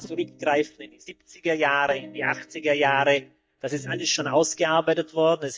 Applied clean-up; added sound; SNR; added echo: neural mask model DeepFilterNet 3.